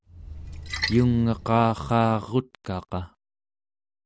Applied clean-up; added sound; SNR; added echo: none; Splash, splatter; 9 dB; none.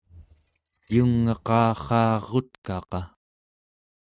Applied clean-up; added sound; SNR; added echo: neural mask model RNNoise.